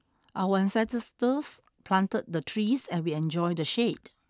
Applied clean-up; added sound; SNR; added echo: none; none; none; none.